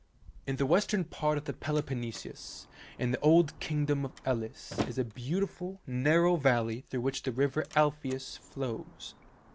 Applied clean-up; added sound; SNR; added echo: none; Slam; 17 dB; none.